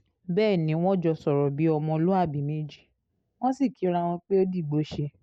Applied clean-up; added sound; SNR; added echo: none; none; none; none.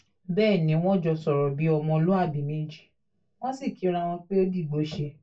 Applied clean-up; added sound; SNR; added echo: none; none; none; reverberation time 0.2 s.